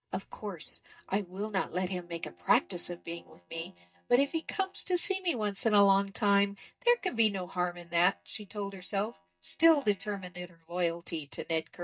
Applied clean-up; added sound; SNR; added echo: neural mask model DeepFilterNet 3.